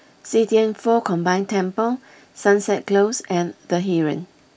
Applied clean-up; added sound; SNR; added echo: none; none; none; none.